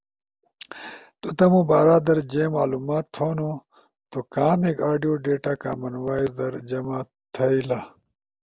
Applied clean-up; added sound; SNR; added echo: none; none; none; none.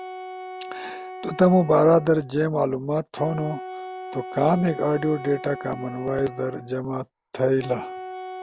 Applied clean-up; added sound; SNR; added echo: none; Wind instrument, woodwind instrument; 13 dB; none.